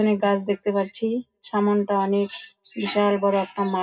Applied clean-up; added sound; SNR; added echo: none; none; none; reverberation time 0.2 s.